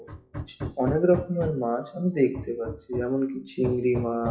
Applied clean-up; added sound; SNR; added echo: classical method WPE with log-MMSE.